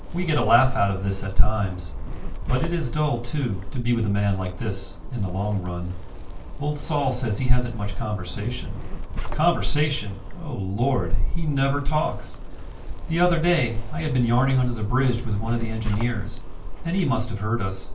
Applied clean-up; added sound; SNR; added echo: none; Zipper (clothing); 11 dB; reverberation time 0.3 s.